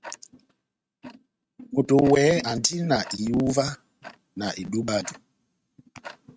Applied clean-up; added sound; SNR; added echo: neural mask model RNNoise.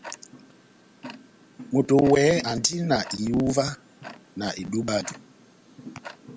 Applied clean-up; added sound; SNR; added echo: none; Tick-tock; 18 dB; none.